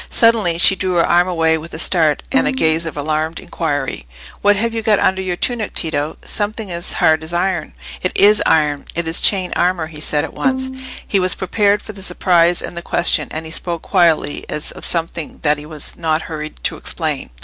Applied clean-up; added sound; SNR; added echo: none; Bowed string instrument; 7 dB; none.